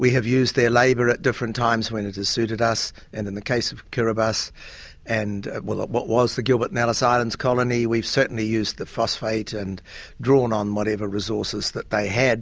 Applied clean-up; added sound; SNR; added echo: none; none; none; none.